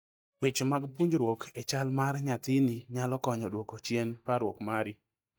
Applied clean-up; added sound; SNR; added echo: neural mask model DeepFilterNet 3.